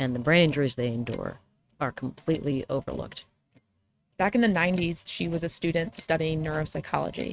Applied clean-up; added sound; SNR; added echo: neural mask model RNNoise.